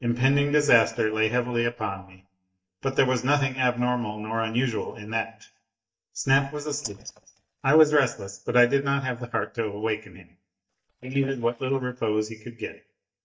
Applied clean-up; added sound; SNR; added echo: neural mask model DeepFilterNet 3.